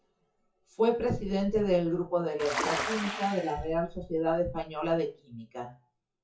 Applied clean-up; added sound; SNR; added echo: classical method WPE with log-MMSE.